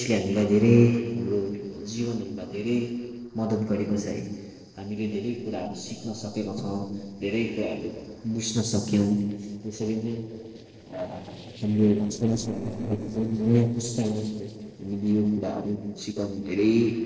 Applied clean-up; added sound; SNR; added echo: neural separator model SepFormer DNS4.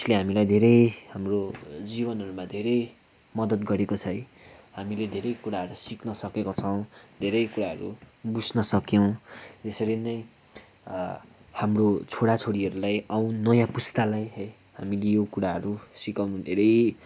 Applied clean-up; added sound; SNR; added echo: none; none; none; none.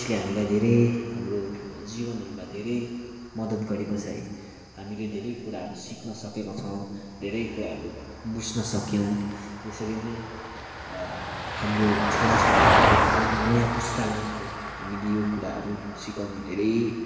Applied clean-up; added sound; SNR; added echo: none; Vehicle; 0 dB; reverberation time 1.6 s.